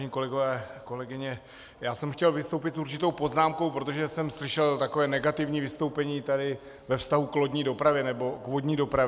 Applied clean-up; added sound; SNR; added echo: none; none; none; none.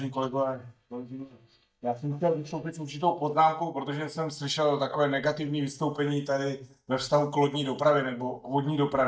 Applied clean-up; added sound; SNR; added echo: neural mask model DeepFilterNet 3.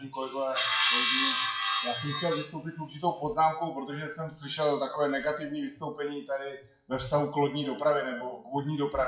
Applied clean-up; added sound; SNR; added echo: classical method WPE with log-MMSE.